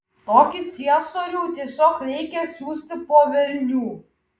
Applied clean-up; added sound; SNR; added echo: none; none; none; none.